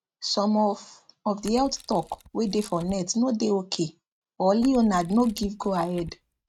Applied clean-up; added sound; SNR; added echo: neural mask model RNNoise.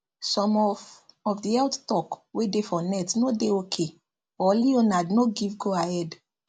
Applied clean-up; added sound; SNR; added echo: none; none; none; none.